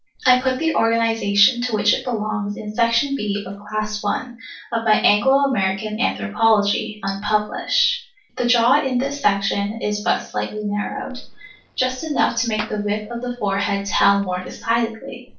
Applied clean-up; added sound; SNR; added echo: neural separator model SepFormer DNS4.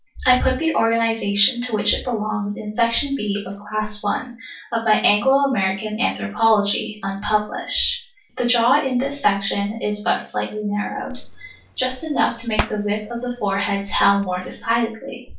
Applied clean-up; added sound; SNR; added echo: none; Hands; 13 dB; reverberation time 0.3 s.